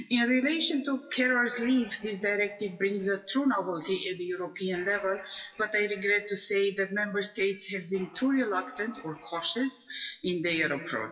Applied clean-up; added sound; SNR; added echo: classical method WPE with log-MMSE.